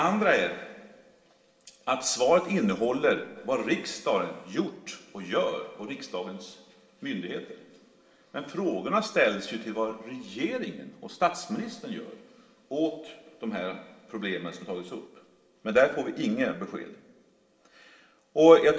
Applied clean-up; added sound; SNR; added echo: none; none; none; reverberation time 2.0 s.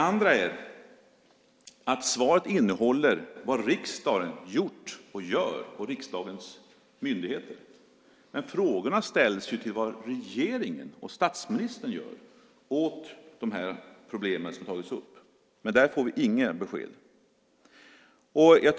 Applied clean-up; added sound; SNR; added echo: none; none; none; none.